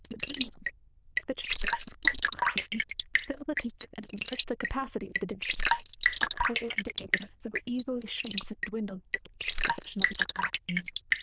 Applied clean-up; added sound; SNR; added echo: neural diffusion model UNIVERSE++.